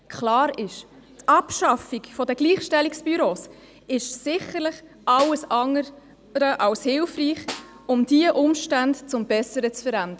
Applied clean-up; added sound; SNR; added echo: none; Snare drum; 18 dB; none.